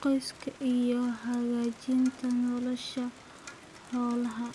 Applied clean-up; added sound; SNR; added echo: none; Rain; 20 dB; none.